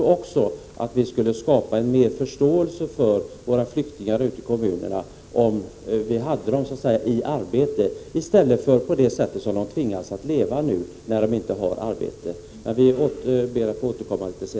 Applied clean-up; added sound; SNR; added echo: none; none; none; none.